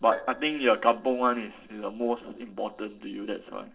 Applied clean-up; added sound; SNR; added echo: neural separator model SepFormer DNS4.